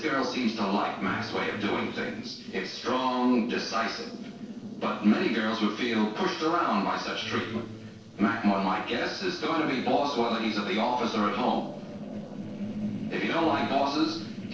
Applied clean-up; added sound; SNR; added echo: neural separator model SepFormer DNS4.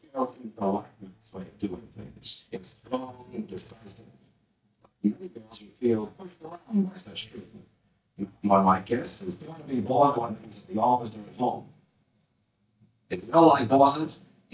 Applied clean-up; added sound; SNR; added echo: neural mask model DeepFilterNet 3.